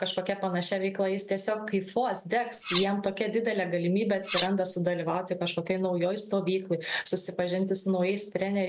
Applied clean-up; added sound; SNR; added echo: none; Cutlery, silverware; 0 dB; none.